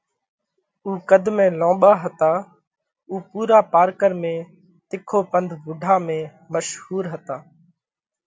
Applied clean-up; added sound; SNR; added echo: none; none; none; none.